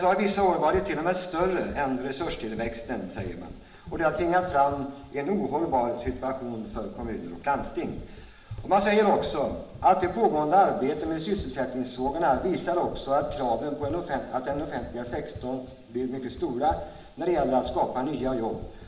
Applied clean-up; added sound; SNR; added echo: none; Run; 16 dB; reverberation time 0.7 s.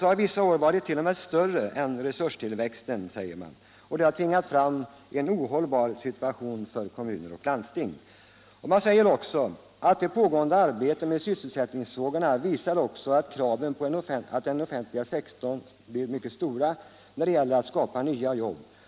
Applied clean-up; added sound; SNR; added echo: none; none; none; none.